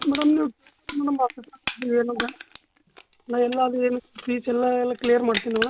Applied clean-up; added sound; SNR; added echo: none; Crushing; 11 dB; none.